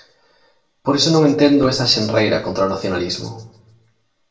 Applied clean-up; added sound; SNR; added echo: none; none; none; reverberation time 0.6 s.